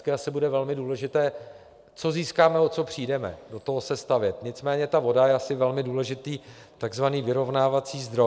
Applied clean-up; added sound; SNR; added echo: none; none; none; none.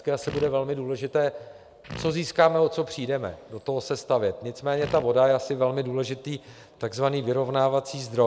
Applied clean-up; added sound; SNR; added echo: none; Fart; 13 dB; none.